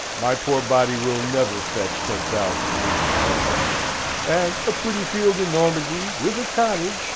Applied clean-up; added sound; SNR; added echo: none; Car passing by / Truck + Stream; 1 dB; none.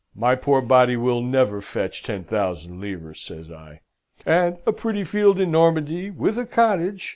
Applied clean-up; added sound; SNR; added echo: none; none; none; none.